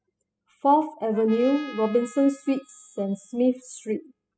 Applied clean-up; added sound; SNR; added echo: classical method spectral subtraction.